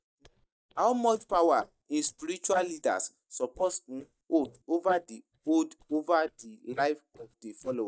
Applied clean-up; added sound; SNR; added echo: neural mask model DeepFilterNet 3.